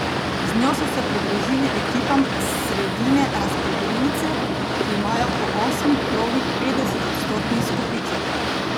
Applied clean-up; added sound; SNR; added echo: none; Boat, Water vehicle; -2 dB; none.